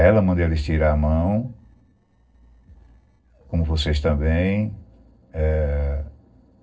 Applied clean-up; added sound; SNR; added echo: neural separator model SepFormer DNS4.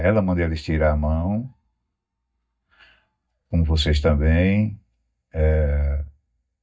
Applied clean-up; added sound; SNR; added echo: neural mask model DeepFilterNet 3.